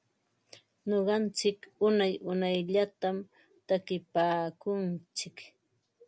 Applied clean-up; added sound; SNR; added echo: none; none; none; none.